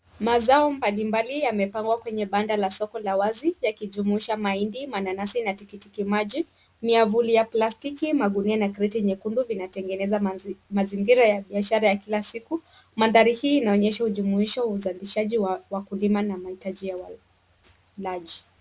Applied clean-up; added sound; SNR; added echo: none; none; none; none.